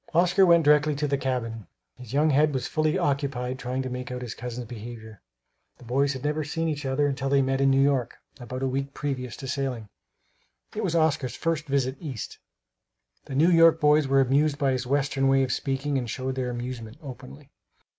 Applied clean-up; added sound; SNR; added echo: none; none; none; none.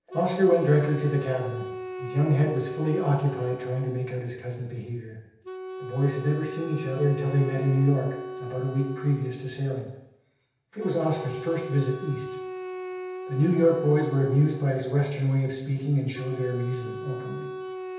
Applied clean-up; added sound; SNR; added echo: none; Wind instrument, woodwind instrument; 11 dB; reverberation time 0.9 s.